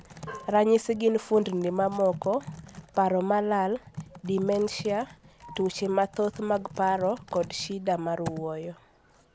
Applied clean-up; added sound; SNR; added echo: none; Typing; 18 dB; none.